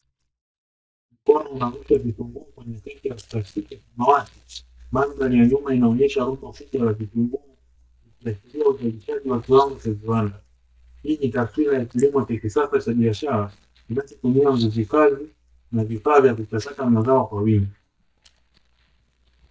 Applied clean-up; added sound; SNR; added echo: neural mask model DeepFilterNet 3.